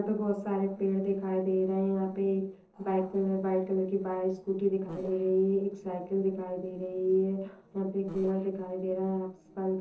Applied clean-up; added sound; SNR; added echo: neural separator model SepFormer DNS4.